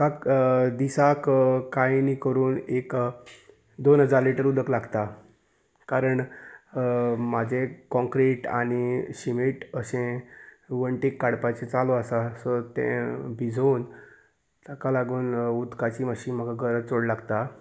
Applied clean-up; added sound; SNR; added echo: none; none; none; none.